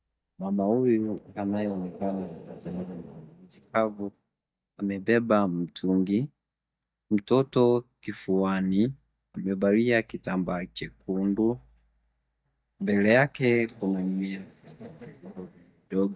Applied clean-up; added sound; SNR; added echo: neural mask model DeepFilterNet 3.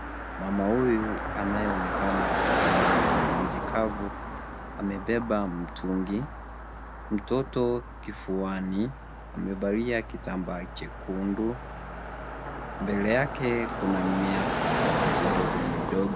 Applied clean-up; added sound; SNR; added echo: none; Car passing by; 0 dB; none.